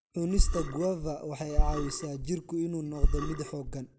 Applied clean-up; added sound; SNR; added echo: none; Burping, eructation; -4 dB; none.